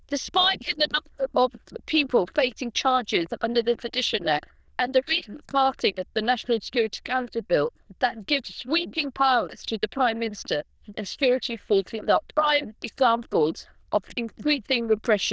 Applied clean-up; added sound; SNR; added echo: neural diffusion model UNIVERSE++.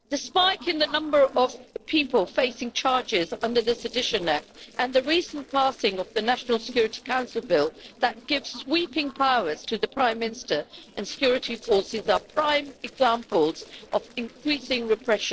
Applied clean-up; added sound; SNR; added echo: neural separator model SepFormer DNS4.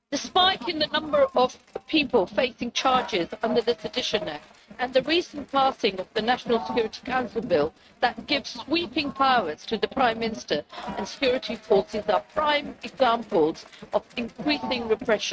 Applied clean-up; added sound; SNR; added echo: neural mask model RNNoise.